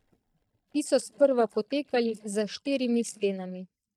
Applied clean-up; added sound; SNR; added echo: neural mask model DeepFilterNet 3.